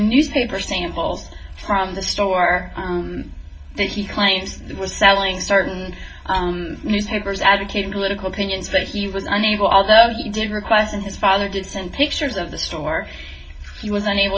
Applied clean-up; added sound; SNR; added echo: none; none; none; reverberation time 0.2 s.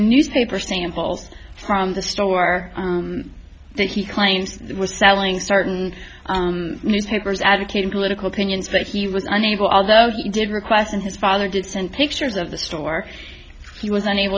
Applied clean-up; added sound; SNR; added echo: none; none; none; none.